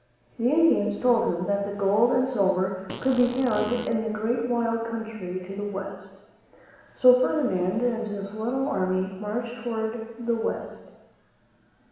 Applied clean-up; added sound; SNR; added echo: none; Fart; 12 dB; reverberation time 1.1 s.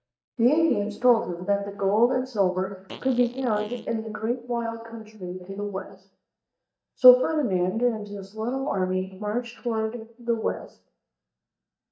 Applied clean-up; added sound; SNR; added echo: neural mask model DeepFilterNet 3.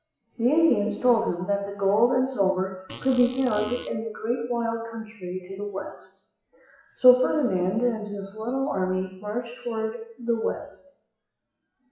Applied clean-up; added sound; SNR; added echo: classical method WPE with log-MMSE.